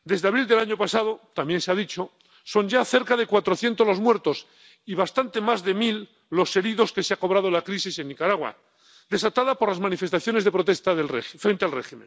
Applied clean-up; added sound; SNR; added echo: none; none; none; none.